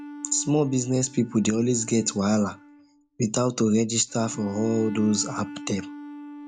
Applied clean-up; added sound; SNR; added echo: none; Bowed string instrument; 15 dB; none.